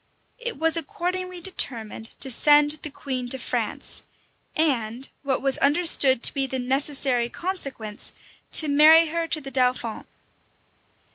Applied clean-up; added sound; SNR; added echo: none; none; none; none.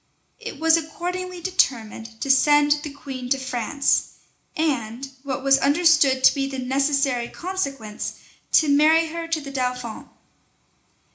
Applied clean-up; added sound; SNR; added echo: none; none; none; reverberation time 0.4 s.